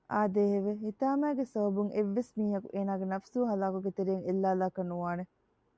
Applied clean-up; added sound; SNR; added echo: none; none; none; none.